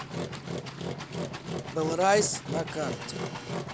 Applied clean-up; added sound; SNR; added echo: none; Engine; 4 dB; none.